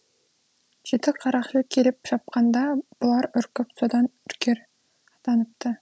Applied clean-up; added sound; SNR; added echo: none; none; none; none.